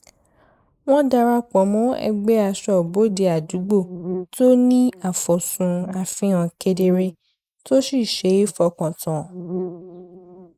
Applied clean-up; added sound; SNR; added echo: neural mask model Resemble Enhance denoiser.